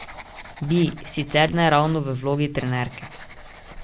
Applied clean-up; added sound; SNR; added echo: none; Writing; 18 dB; none.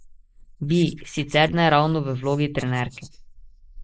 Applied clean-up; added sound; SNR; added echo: neural mask model Resemble Enhance denoiser.